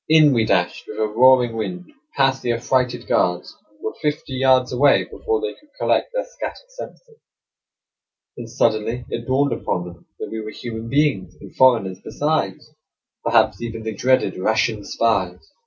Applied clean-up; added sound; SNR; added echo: none; none; none; none.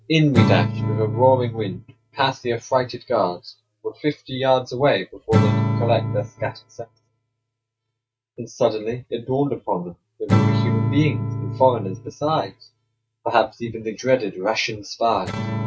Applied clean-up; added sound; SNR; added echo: neural mask model RNNoise.